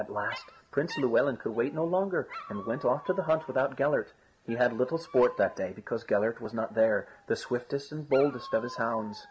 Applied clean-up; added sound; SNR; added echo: none; Dog; 18 dB; none.